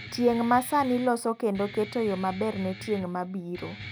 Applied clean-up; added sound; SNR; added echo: none; Guitar; 16 dB; none.